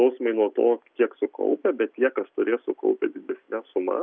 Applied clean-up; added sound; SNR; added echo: none; none; none; none.